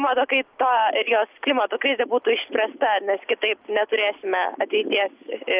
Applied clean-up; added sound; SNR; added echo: none; none; none; none.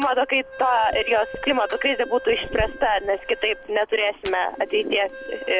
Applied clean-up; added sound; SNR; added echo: none; Wind instrument, woodwind instrument + Fire; 14 dB; none.